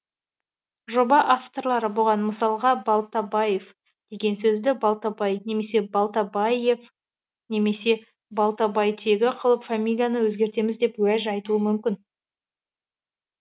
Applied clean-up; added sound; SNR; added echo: none; none; none; none.